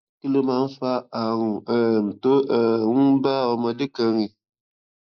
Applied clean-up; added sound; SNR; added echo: neural mask model Resemble Enhance denoiser.